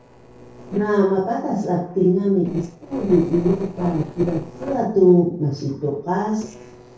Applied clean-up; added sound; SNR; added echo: neural separator model SepFormer DNS4.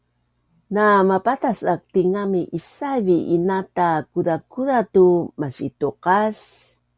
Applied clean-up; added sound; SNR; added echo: none; none; none; none.